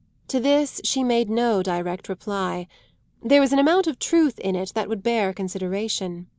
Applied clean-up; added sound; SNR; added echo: none; none; none; none.